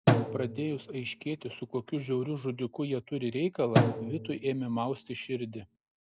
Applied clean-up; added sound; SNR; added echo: none; Drum; -2 dB; none.